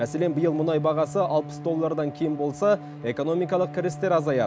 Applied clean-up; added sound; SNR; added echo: none; Bowed string instrument; 13 dB; none.